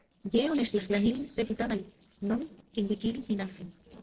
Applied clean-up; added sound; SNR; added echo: neural separator model SepFormer DNS4.